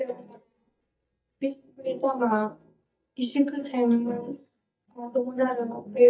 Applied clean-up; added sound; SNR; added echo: neural mask model DeepFilterNet 3.